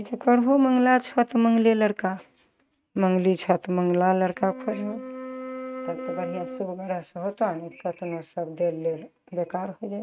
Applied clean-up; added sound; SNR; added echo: neural mask model RNNoise.